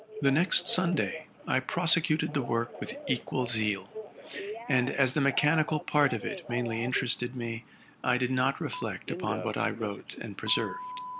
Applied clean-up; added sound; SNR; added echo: none; Telephone; 13 dB; none.